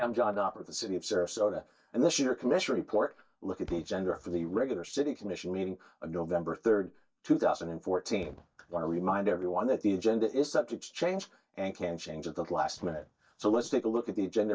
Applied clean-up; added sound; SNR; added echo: neural mask model DeepFilterNet 3.